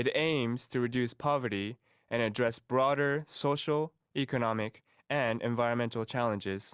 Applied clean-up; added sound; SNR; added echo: none; none; none; none.